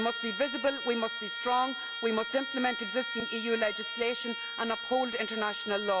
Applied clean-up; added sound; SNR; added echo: none; Trumpet; 5 dB; none.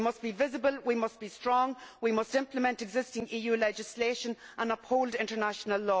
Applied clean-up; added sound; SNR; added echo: none; none; none; none.